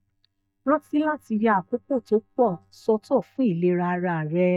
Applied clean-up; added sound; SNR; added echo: neural mask model DeepFilterNet 3.